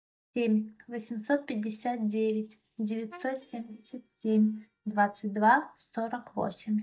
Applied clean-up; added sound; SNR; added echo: neural mask model DeepFilterNet 3.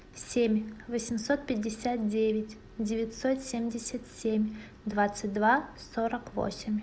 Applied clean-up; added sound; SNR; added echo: none; none; none; none.